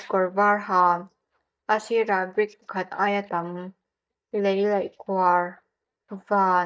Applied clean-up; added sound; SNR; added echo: neural mask model DeepFilterNet 3.